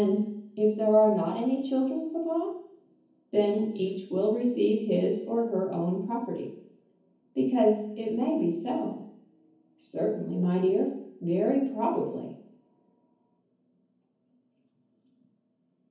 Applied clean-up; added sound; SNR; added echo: none; none; none; reverberation time 0.7 s.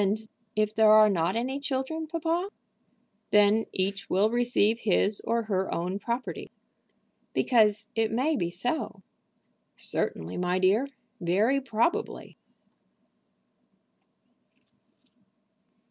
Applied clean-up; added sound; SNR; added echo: none; none; none; none.